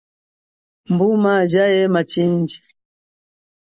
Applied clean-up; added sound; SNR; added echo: neural mask model Resemble Enhance denoiser.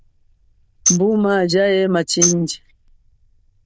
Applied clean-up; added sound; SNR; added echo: neural diffusion model UNIVERSE++.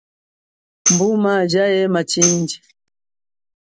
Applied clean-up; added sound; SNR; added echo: none; Tambourine; 5 dB; none.